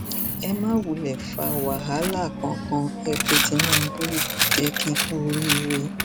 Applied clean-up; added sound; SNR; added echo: none; Coin (dropping); -1 dB; none.